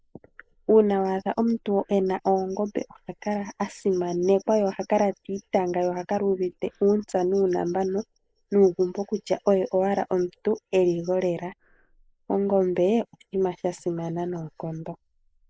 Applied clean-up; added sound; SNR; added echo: neural mask model Resemble Enhance denoiser.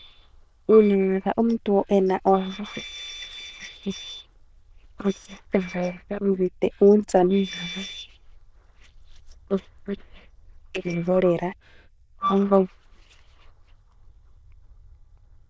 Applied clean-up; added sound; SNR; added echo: neural diffusion model UNIVERSE++.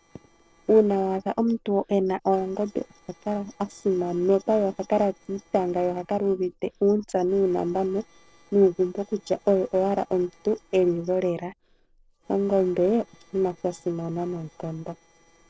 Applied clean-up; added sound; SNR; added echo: neural separator model SepFormer DNS4.